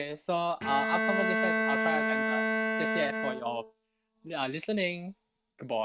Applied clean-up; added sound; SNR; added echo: neural mask model RNNoise.